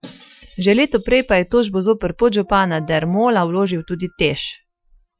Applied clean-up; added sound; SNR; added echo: classical method Wiener filter.